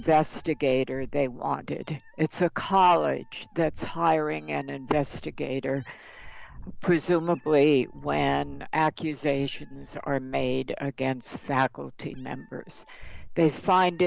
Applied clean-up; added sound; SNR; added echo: none; Meow; 16 dB; none.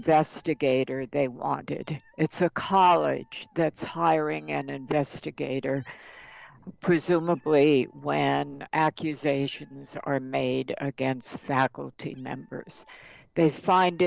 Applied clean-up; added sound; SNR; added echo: neural separator model SepFormer DNS4.